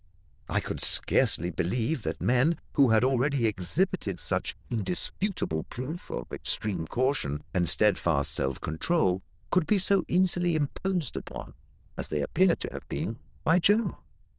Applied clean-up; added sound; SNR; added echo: neural diffusion model UNIVERSE++.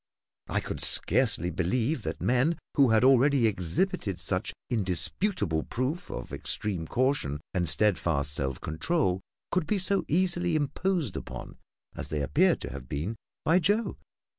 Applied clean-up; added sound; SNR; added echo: none; none; none; none.